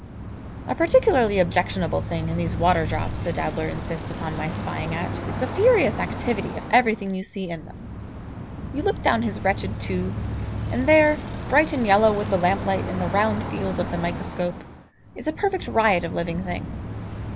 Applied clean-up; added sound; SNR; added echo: none; Bicycle; 7 dB; none.